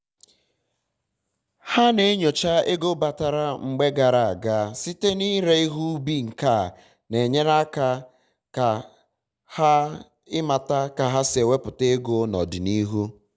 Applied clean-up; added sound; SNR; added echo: none; none; none; none.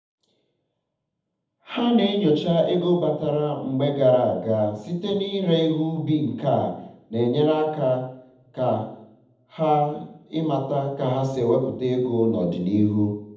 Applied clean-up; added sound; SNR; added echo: none; none; none; reverberation time 0.8 s.